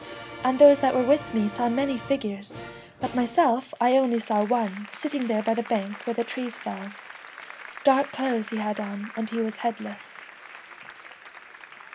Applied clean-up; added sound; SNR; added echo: none; Applause; 16 dB; none.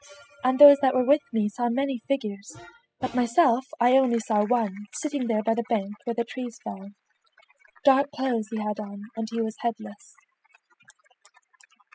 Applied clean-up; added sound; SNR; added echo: classical method spectral subtraction.